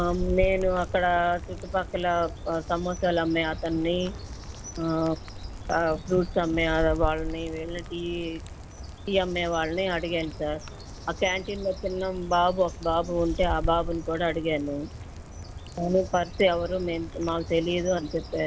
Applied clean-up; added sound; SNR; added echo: none; Rain + Bird; 9 dB; none.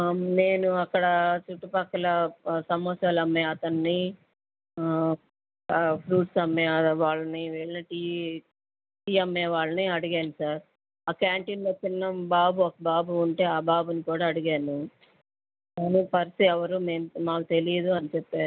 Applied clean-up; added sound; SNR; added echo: none; none; none; none.